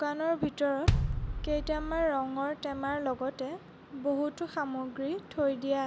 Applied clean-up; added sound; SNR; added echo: none; Bass drum; 0 dB; none.